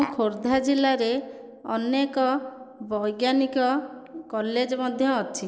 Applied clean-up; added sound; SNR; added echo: neural separator model SepFormer DNS4.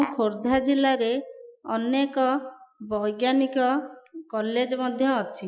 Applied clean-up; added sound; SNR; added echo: classical method Wiener filter.